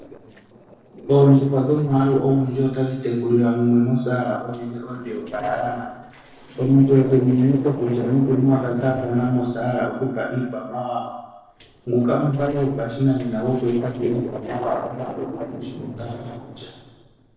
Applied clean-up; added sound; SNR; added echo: neural separator model SepFormer DNS4.